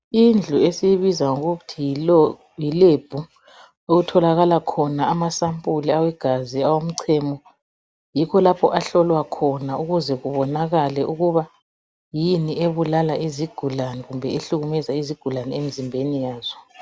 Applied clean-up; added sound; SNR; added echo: none; none; none; none.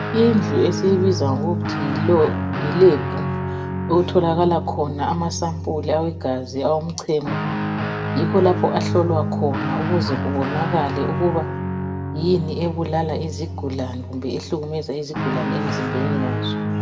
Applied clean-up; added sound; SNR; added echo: none; Guitar; 3 dB; reverberation time 0.5 s.